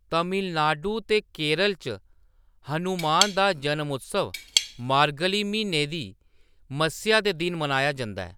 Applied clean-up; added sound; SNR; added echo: none; Cutlery, silverware / Tap; 4 dB; none.